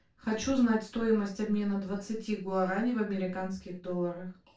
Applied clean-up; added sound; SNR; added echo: none; none; none; reverberation time 0.2 s.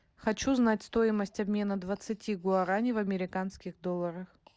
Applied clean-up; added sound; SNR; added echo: none; none; none; none.